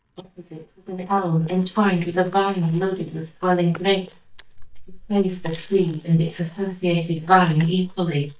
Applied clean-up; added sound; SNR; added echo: neural mask model DeepFilterNet 3.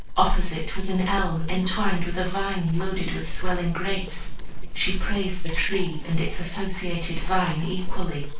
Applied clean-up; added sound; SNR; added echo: neural separator model SepFormer DNS4.